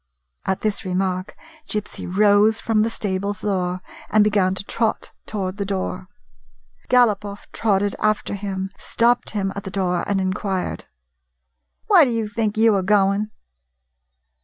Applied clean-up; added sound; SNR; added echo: none; none; none; none.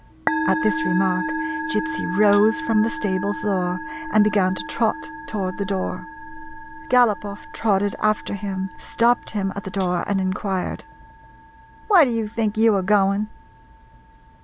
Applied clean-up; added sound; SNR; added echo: none; Tambourine + Musical instrument; 8 dB; none.